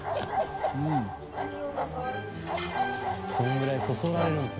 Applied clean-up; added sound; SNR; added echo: none; Bark; 4 dB; none.